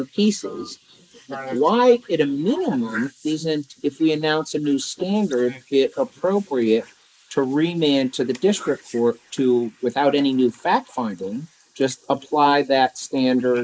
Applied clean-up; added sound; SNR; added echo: neural mask model Resemble Enhance denoiser.